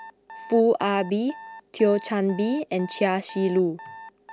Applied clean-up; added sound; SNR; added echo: none; Alarm; 18 dB; none.